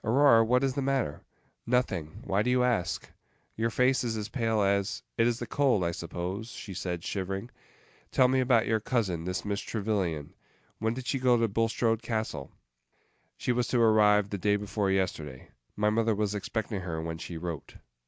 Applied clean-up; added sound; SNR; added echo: none; none; none; none.